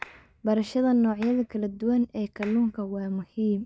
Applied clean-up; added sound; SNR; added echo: neural mask model RNNoise.